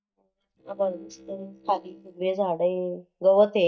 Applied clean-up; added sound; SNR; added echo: neural mask model DeepFilterNet 3.